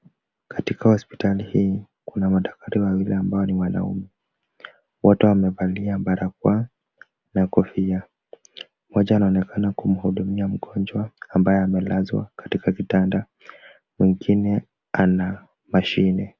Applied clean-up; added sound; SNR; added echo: none; none; none; none.